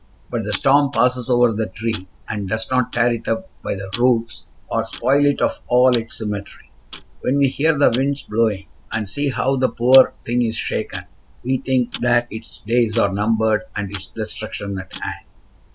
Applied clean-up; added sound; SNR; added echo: none; Tick-tock; 19 dB; none.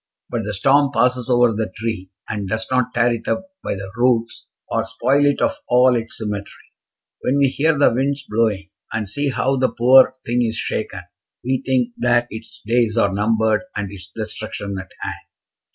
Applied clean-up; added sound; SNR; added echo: none; none; none; none.